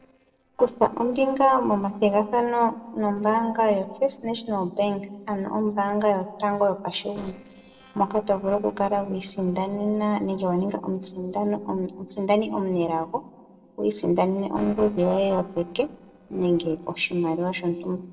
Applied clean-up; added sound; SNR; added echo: neural separator model SepFormer DNS4.